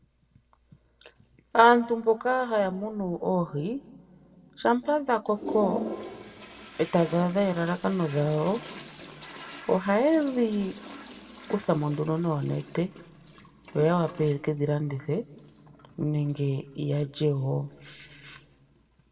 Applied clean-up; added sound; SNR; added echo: none; Toilet flush; 16 dB; reverberation time 1.2 s.